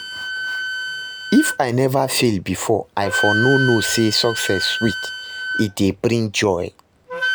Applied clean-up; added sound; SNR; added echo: none; Wind instrument, woodwind instrument; 6 dB; none.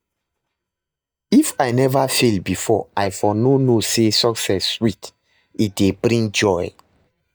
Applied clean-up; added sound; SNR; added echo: neural mask model DeepFilterNet 3.